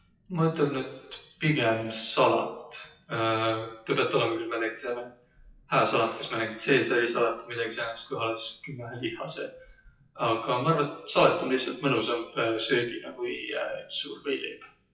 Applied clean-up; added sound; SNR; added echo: classical method WPE with log-MMSE.